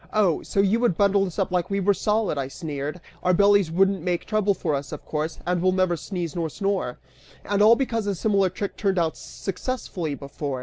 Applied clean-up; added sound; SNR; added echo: none; none; none; none.